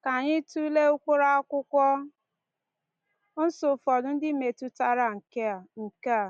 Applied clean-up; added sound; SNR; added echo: none; none; none; none.